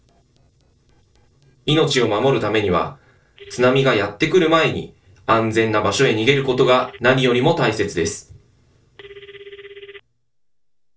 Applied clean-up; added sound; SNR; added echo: neural separator model SepFormer DNS4.